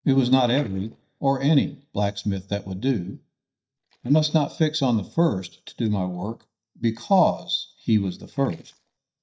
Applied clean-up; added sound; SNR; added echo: neural mask model DeepFilterNet 3.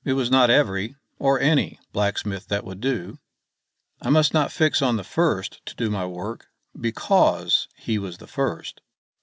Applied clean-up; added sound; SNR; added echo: none; none; none; none.